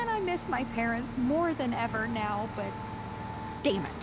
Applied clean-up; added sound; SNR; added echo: none; Domestic sounds, home sounds; 10 dB; none.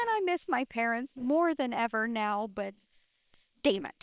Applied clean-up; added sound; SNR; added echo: neural separator model SepFormer WHAM!.